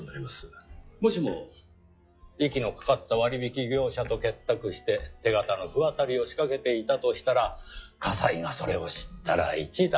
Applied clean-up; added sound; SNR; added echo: classical method log-MMSE.